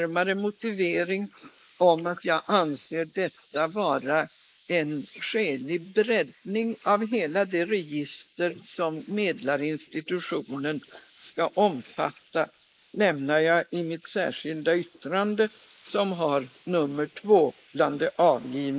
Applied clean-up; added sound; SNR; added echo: neural mask model Resemble Enhance denoiser.